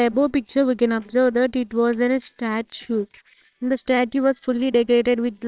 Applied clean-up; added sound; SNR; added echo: neural separator model SepFormer WHAMR!.